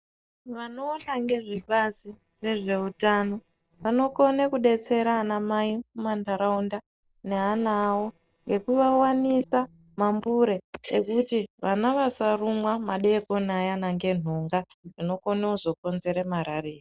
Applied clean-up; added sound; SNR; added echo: neural separator model SepFormer DNS4.